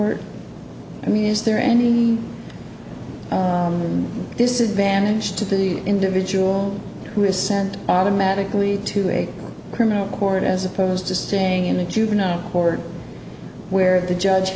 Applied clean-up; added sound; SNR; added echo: none; none; none; none.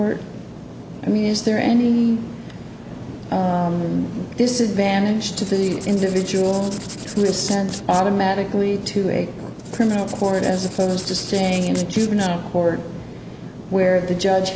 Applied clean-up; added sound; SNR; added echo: none; Writing; 15 dB; none.